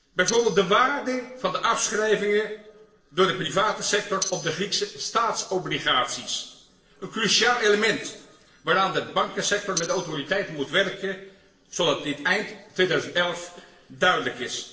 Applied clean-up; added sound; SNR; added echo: neural separator model SepFormer DNS4.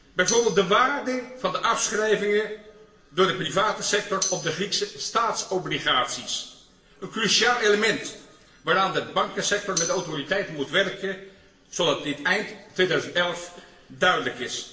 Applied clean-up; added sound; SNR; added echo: none; Tambourine; 6 dB; reverberation time 0.7 s.